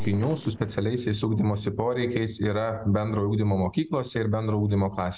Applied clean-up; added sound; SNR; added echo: none; Fireworks; 17 dB; none.